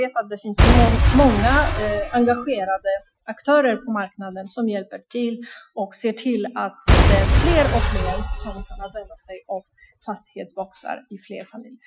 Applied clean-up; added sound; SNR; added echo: classical method Wiener filter.